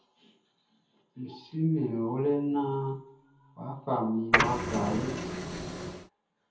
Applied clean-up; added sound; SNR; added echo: none; Printer; -2 dB; reverberation time 0.7 s.